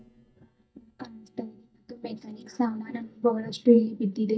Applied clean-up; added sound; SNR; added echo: neural mask model DeepFilterNet 3.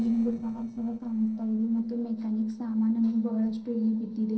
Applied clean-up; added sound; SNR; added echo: neural separator model SepFormer DNS4.